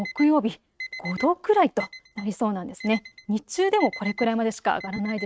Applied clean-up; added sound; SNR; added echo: neural mask model RNNoise.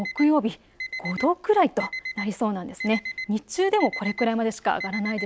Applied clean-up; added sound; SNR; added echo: none; Alarm; 11 dB; none.